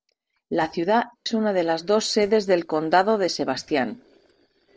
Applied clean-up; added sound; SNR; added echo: neural separator model SepFormer DNS4.